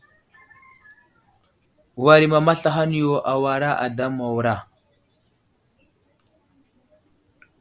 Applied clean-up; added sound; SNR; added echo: none; none; none; none.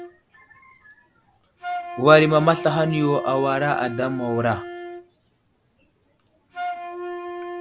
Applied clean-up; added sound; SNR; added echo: none; Wind instrument, woodwind instrument; 11 dB; none.